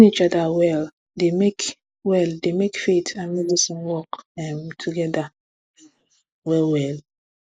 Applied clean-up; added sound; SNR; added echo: neural mask model Resemble Enhance denoiser.